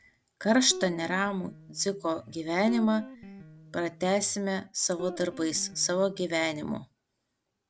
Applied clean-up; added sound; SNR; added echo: none; Guitar; 15 dB; none.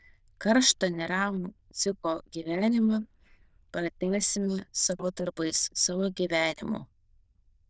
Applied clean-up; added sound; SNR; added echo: neural diffusion model UNIVERSE++.